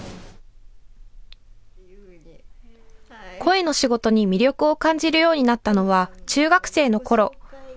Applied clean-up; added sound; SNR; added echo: none; none; none; none.